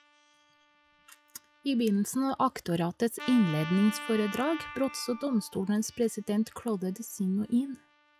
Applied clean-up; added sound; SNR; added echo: classical method log-MMSE.